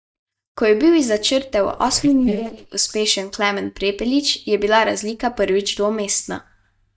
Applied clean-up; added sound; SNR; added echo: neural mask model DeepFilterNet 3.